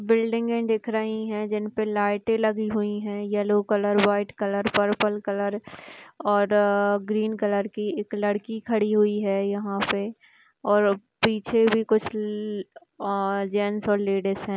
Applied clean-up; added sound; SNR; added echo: none; none; none; none.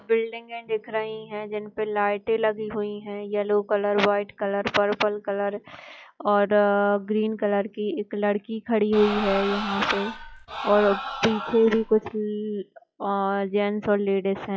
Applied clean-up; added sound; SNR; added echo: classical method log-MMSE.